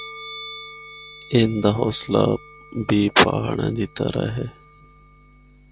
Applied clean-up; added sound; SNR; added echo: none; Musical instrument; 19 dB; none.